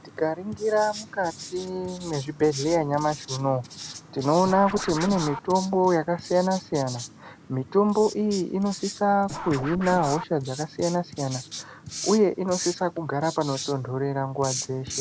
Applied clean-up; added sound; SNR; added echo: none; Scratching (performance technique) + Writing; 12 dB; none.